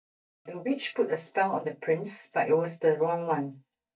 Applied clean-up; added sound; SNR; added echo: neural mask model DeepFilterNet 3.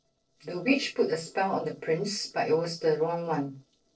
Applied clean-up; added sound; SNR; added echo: neural separator model SepFormer DNS4.